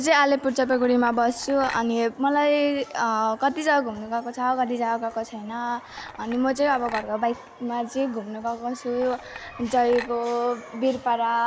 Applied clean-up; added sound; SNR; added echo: none; Chink, clink; 16 dB; none.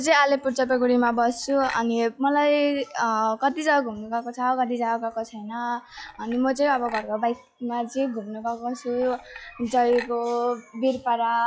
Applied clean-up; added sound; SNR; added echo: classical method log-MMSE.